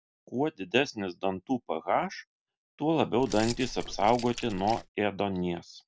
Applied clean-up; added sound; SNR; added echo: none; Keys jangling; 11 dB; none.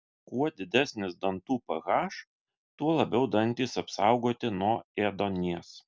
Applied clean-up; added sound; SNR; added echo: none; none; none; none.